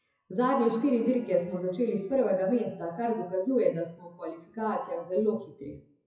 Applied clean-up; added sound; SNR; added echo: classical method WPE with log-MMSE.